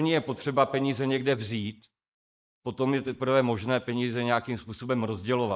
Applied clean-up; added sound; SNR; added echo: neural mask model Resemble Enhance denoiser.